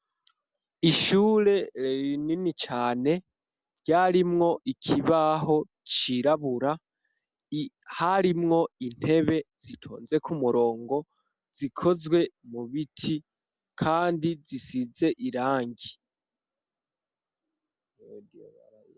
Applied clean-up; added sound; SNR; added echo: none; none; none; none.